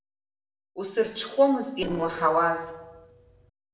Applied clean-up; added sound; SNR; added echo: neural separator model SepFormer DNS4.